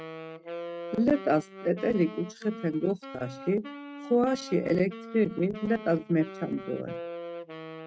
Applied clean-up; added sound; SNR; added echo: neural mask model RNNoise.